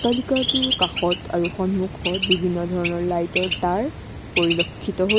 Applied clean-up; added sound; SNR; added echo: none; Bird; 4 dB; none.